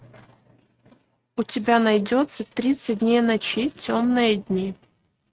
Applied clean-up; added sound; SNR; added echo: neural mask model RNNoise.